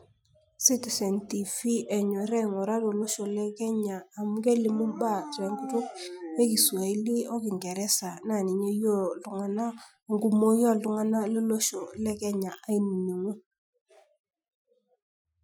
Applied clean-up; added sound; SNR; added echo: classical method Wiener filter.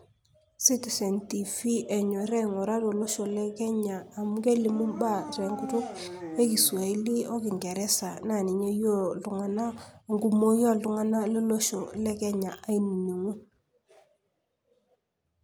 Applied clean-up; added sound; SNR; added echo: none; Dog; 13 dB; none.